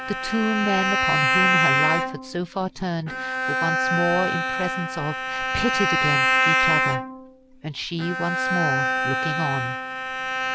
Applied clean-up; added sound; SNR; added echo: none; Bowed string instrument; -4 dB; none.